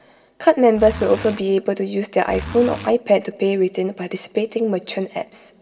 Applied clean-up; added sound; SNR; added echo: none; Zipper (clothing); 11 dB; reverberation time 1.0 s.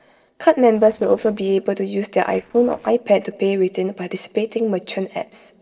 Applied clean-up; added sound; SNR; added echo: neural separator model SepFormer DNS4.